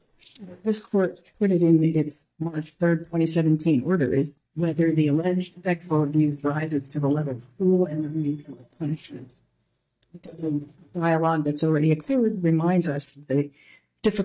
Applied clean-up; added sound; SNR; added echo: neural mask model DeepFilterNet 3.